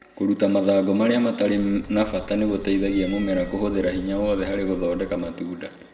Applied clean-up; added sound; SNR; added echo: none; Cat; 15 dB; reverberation time 1.3 s.